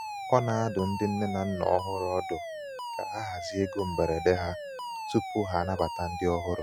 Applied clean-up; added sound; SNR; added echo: none; Alarm; 7 dB; none.